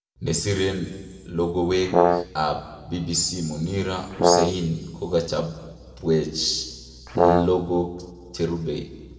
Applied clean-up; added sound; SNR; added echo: none; Brass instrument; -5 dB; reverberation time 1.9 s.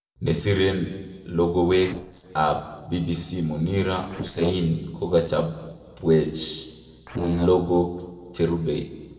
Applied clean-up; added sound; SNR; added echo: neural separator model SepFormer DNS4.